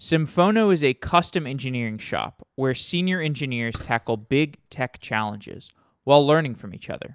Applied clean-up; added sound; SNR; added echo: none; Fireworks; 20 dB; none.